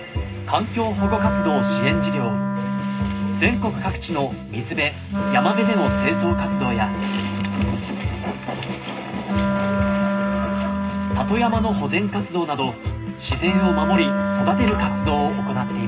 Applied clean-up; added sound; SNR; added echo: none; Wind instrument, woodwind instrument; 0 dB; reverberation time 0.2 s.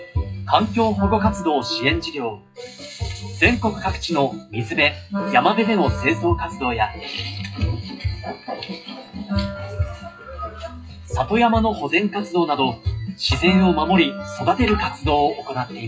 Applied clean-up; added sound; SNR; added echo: classical method WPE with log-MMSE.